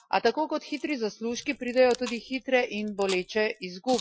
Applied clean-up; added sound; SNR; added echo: classical method Wiener filter.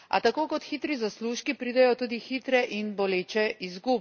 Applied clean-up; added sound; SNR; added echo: none; none; none; none.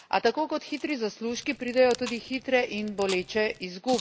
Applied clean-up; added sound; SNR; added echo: none; Chewing, mastication + Crackle; 17 dB; none.